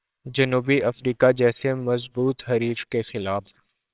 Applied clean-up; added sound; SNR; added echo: neural separator model SepFormer WHAMR!.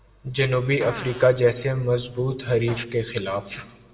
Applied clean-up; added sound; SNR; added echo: none; Fart; 19 dB; reverberation time 1.3 s.